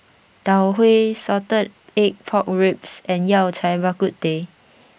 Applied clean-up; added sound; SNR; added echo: none; none; none; none.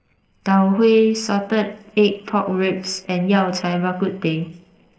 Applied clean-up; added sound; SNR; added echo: neural separator model SepFormer DNS4.